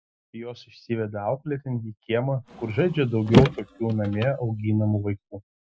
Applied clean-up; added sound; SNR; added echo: classical method Wiener filter.